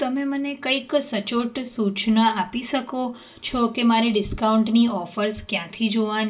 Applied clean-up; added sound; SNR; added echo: none; none; none; reverberation time 0.2 s.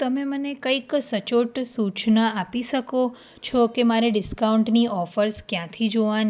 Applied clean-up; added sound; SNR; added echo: none; none; none; none.